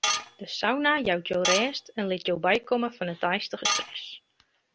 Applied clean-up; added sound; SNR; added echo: none; Tools; 3 dB; none.